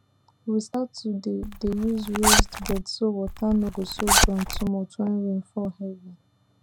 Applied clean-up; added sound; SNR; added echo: none; Zipper (clothing); -3 dB; none.